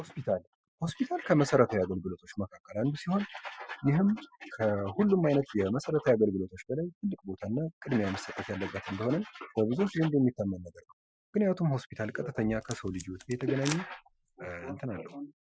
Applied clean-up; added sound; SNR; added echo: classical method Wiener filter.